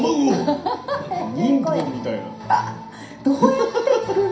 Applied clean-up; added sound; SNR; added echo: none; none; none; reverberation time 0.5 s.